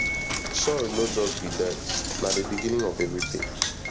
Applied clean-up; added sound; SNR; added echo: none; Knock + Piano; 1 dB; none.